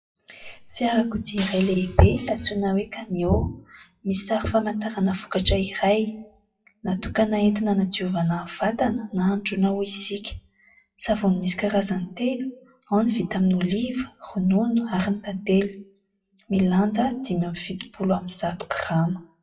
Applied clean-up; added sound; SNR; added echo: classical method WPE with log-MMSE.